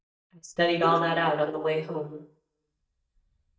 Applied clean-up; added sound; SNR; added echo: neural mask model DeepFilterNet 3.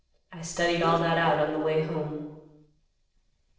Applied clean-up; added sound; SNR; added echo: neural separator model SepFormer DNS4.